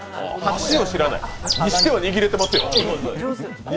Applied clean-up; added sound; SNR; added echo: none; Bird; 4 dB; none.